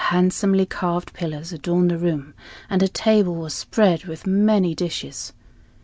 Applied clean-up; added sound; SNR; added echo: none; none; none; none.